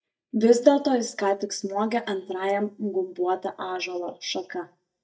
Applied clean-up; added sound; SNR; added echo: neural mask model DeepFilterNet 3.